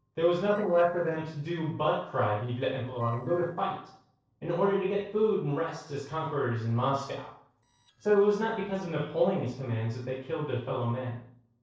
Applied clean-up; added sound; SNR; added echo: neural separator model SepFormer DNS4.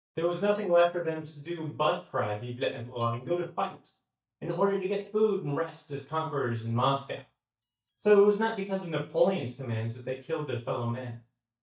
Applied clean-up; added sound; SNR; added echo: neural mask model DeepFilterNet 3.